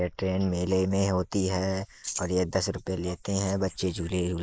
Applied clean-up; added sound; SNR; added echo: neural mask model Resemble Enhance denoiser.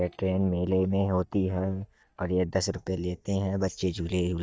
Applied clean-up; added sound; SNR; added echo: neural mask model DeepFilterNet 3.